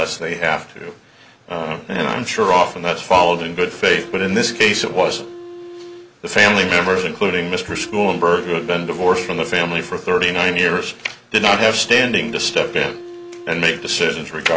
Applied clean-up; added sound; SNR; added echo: none; Wind instrument, woodwind instrument + Bowed string instrument; 16 dB; none.